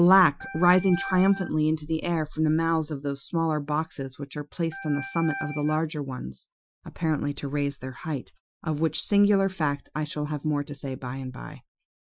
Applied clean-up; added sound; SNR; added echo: classical method Wiener filter.